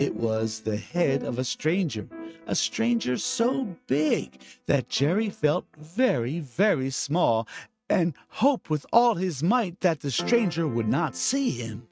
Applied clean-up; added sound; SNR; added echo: neural mask model RNNoise.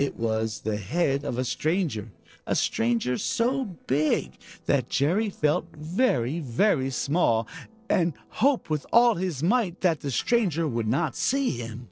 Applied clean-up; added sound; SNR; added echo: neural separator model SepFormer DNS4.